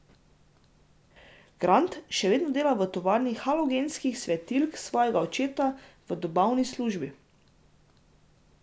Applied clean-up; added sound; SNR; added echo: none; none; none; none.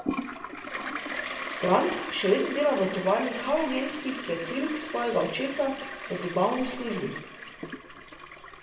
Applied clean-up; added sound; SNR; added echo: none; Toilet flush; 7 dB; reverberation time 0.6 s.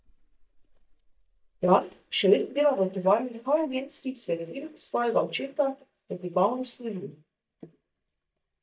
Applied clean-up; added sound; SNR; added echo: neural mask model DeepFilterNet 3.